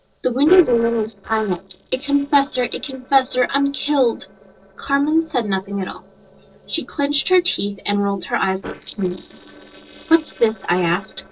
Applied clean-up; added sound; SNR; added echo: neural separator model SepFormer DNS4.